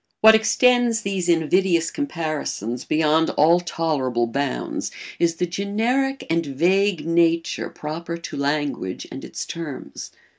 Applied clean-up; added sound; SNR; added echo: none; none; none; none.